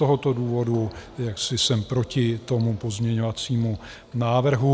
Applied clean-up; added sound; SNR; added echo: none; none; none; none.